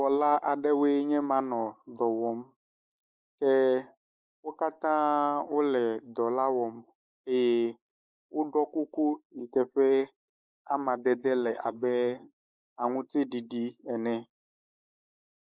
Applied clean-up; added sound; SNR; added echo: neural mask model Resemble Enhance denoiser.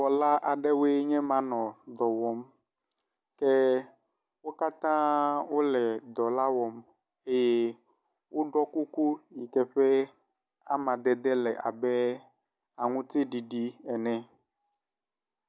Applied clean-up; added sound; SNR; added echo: none; none; none; none.